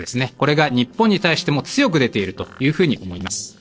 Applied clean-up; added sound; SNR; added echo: neural separator model SepFormer DNS4.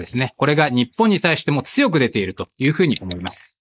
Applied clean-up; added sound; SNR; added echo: neural mask model Resemble Enhance denoiser.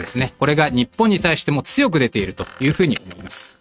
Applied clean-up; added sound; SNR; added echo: neural mask model RNNoise.